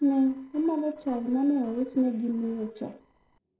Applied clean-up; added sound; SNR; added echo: neural separator model SepFormer DNS4.